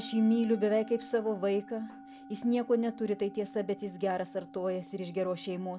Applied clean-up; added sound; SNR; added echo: none; Musical instrument; 18 dB; none.